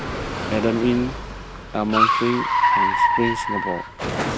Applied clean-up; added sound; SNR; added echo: none; Car; -3 dB; none.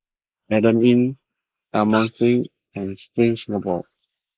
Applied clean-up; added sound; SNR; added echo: neural mask model Resemble Enhance denoiser.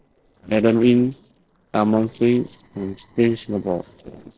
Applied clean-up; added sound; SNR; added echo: neural separator model SepFormer DNS4.